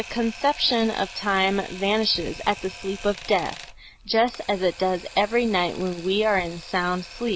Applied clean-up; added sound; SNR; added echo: none; Camera; 16 dB; none.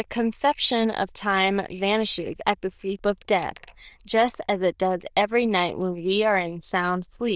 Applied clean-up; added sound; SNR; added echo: neural diffusion model UNIVERSE++.